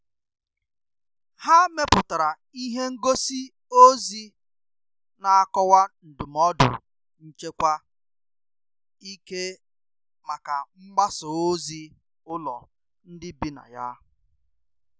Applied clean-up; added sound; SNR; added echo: none; none; none; none.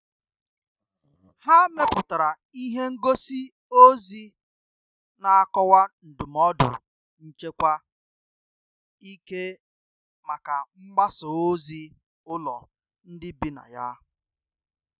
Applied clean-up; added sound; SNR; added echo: neural mask model RNNoise.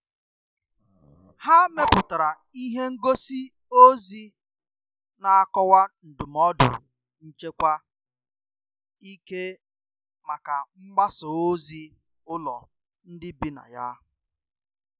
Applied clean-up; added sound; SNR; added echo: classical method log-MMSE.